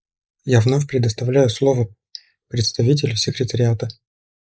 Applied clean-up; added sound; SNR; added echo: neural mask model Resemble Enhance denoiser.